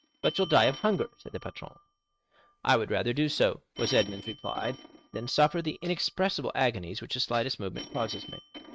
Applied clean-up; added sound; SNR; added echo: neural mask model RNNoise.